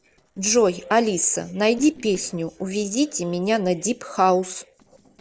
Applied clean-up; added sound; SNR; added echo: neural separator model SepFormer DNS4.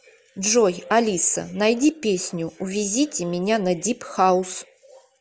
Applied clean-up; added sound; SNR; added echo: none; none; none; none.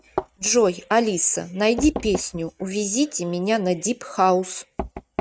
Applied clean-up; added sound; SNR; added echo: neural mask model RNNoise.